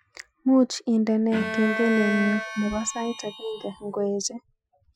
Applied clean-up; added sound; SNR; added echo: classical method Wiener filter.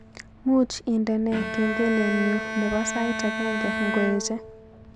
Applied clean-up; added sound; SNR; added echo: none; Bowed string instrument; 5 dB; none.